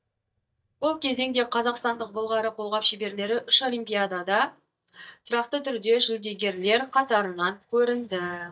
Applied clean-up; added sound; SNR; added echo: neural mask model DeepFilterNet 3.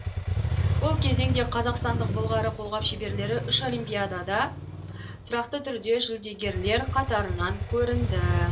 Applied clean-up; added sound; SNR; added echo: none; Motorcycle; 0 dB; reverberation time 0.2 s.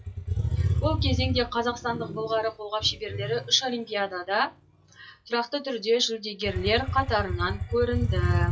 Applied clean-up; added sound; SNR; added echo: classical method WPE with log-MMSE.